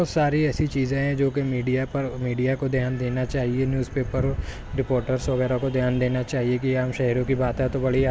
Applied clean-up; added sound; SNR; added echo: none; none; none; none.